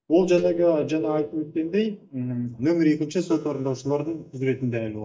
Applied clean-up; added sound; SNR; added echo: neural mask model DeepFilterNet 3.